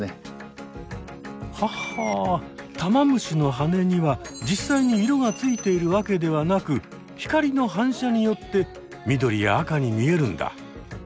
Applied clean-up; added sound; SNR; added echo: none; none; none; none.